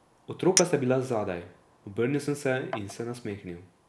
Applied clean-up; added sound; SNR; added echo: none; Chink, clink; 8 dB; none.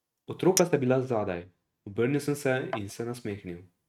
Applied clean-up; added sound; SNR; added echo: neural mask model RNNoise.